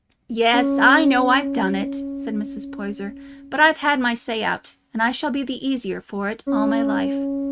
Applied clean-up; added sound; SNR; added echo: neural mask model RNNoise.